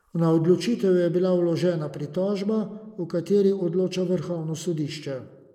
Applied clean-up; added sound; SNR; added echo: neural mask model Resemble Enhance denoiser.